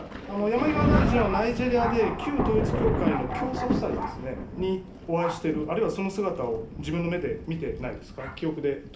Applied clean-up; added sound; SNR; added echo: none; Thunder; 2 dB; reverberation time 0.3 s.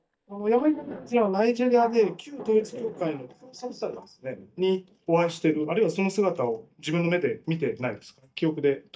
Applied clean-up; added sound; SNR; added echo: neural mask model DeepFilterNet 3.